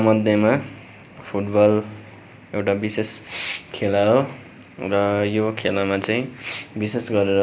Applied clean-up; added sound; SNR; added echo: none; none; none; none.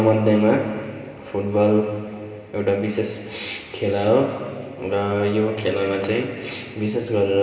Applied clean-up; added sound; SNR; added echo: none; none; none; reverberation time 2.3 s.